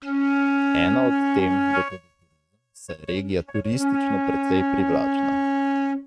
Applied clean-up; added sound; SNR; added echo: neural mask model RNNoise.